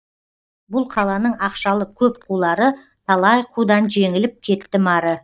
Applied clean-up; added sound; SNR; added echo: neural mask model DeepFilterNet 3.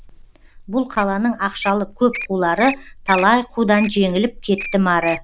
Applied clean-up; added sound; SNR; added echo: none; Wild animals; 13 dB; none.